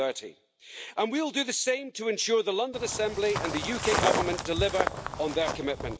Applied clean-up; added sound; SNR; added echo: none; Walk, footsteps; 2 dB; none.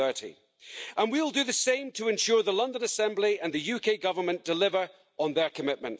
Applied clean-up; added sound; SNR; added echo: none; none; none; none.